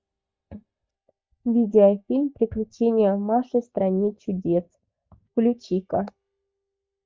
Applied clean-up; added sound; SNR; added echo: neural mask model DeepFilterNet 3.